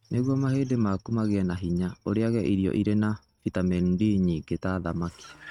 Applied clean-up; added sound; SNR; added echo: neural mask model RNNoise.